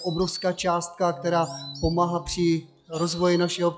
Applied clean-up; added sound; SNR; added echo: classical method log-MMSE.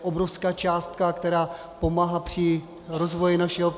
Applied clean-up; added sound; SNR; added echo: none; none; none; none.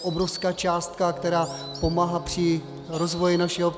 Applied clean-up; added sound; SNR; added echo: none; Bowed string instrument + Insect; 15 dB; none.